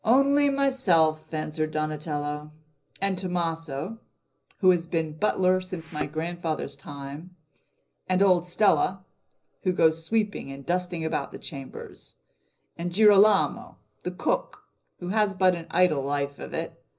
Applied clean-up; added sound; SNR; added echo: none; Thump, thud; 13 dB; reverberation time 0.5 s.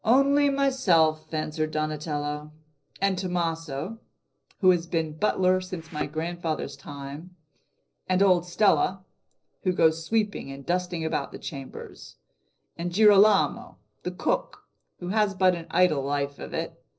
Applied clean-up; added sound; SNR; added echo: neural separator model SepFormer DNS4.